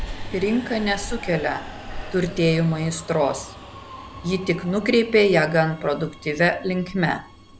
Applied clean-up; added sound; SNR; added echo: none; Subway, metro, underground; 13 dB; none.